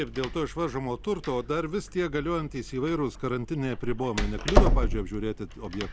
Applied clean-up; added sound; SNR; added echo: none; Door; -1 dB; none.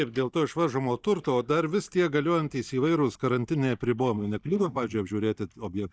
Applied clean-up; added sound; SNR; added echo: neural mask model DeepFilterNet 3.